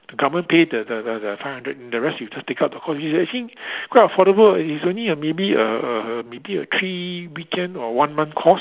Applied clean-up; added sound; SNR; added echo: none; none; none; none.